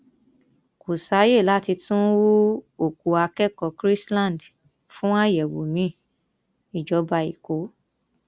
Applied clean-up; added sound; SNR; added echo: none; none; none; none.